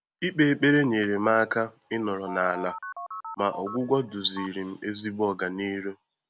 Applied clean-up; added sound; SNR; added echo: none; Telephone; 12 dB; none.